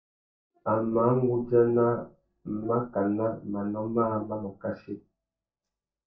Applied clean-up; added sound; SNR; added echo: neural mask model DeepFilterNet 3.